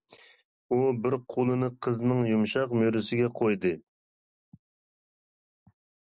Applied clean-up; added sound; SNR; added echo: none; none; none; none.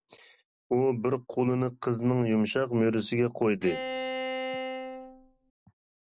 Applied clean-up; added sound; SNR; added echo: none; Bowed string instrument; 6 dB; none.